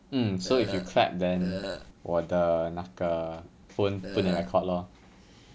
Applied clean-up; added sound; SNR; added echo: none; Burping, eructation; 8 dB; none.